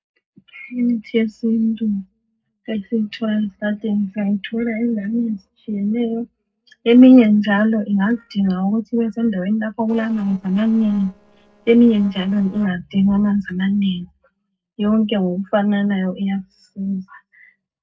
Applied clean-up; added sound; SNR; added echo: neural separator model SepFormer DNS4.